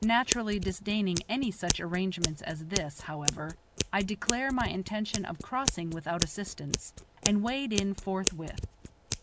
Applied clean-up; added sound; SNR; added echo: none; Scissors; 4 dB; none.